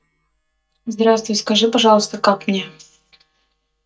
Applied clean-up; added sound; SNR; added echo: neural mask model DeepFilterNet 3.